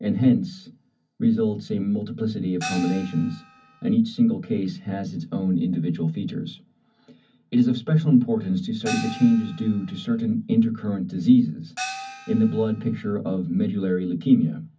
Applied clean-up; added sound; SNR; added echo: none; Gong; 13 dB; reverberation time 0.4 s.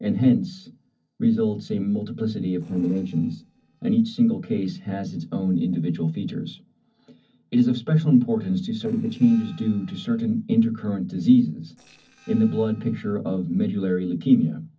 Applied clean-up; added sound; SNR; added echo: neural separator model SepFormer DNS4.